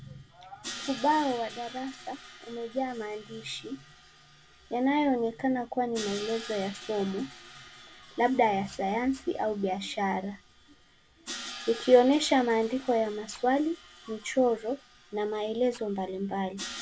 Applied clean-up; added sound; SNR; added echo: none; Crash cymbal; 16 dB; none.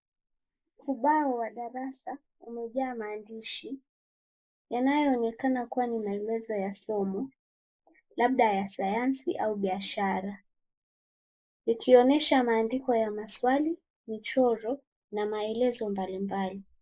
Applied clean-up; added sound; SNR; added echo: neural mask model Resemble Enhance denoiser.